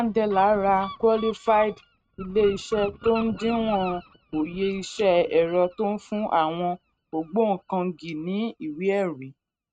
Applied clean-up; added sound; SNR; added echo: neural mask model RNNoise.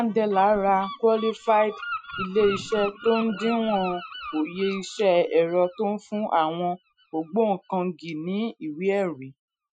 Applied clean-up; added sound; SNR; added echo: classical method Wiener filter.